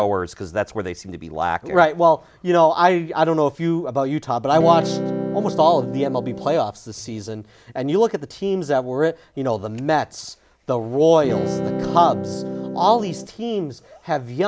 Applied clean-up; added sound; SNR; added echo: none; Electric guitar / Strum; 5 dB; none.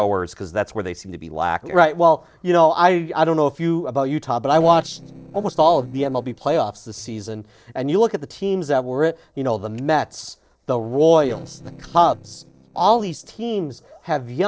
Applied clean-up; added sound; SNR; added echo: neural separator model SepFormer DNS4.